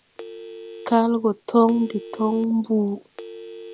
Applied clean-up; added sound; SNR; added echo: none; Telephone; 17 dB; none.